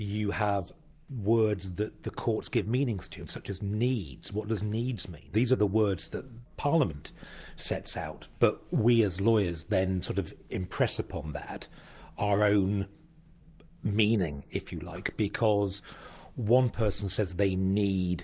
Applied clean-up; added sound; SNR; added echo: none; none; none; none.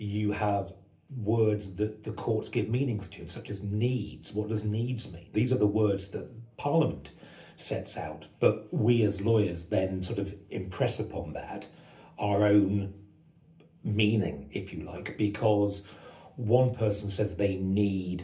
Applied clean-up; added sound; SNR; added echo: none; none; none; reverberation time 0.3 s.